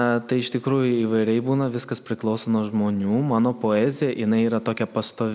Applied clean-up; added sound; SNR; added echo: none; none; none; none.